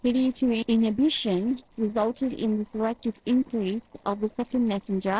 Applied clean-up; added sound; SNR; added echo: neural separator model SepFormer DNS4.